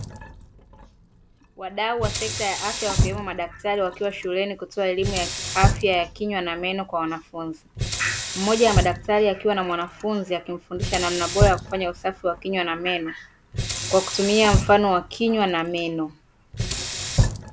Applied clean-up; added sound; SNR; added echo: none; Sink (filling or washing); 4 dB; none.